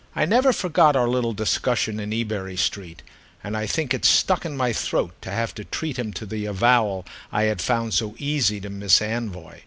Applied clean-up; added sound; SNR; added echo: none; none; none; none.